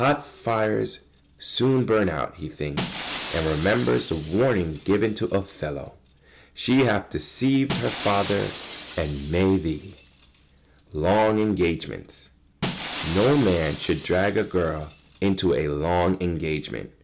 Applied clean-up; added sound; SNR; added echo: none; Shatter; 11 dB; none.